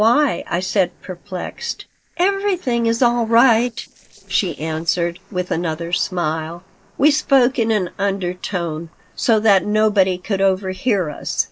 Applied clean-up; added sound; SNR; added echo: neural separator model SepFormer DNS4.